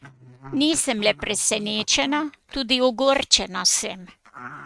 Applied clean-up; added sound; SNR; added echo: neural mask model RNNoise.